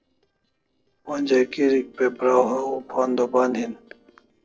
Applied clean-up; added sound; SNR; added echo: neural separator model SepFormer DNS4.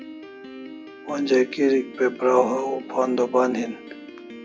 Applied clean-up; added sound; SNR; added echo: none; Piano; 16 dB; none.